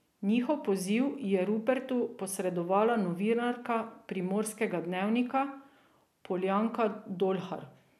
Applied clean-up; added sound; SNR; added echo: none; none; none; none.